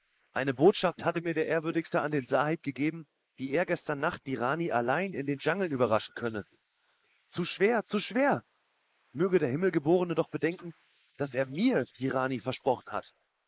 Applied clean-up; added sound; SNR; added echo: neural mask model Resemble Enhance denoiser.